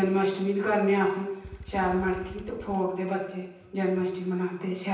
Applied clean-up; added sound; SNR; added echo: none; Motorcycle / Engine; 17 dB; reverberation time 0.9 s.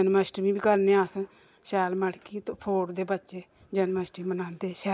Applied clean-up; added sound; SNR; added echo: none; none; none; none.